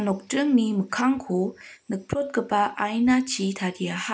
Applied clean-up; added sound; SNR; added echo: none; none; none; none.